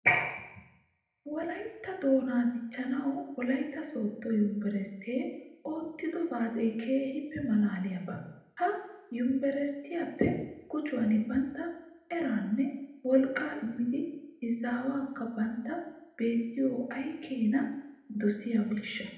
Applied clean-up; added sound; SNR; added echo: none; none; none; reverberation time 0.8 s.